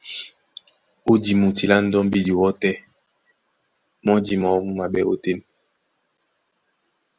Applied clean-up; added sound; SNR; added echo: none; none; none; none.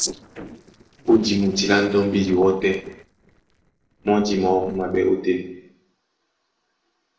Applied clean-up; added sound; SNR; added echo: neural separator model SepFormer DNS4.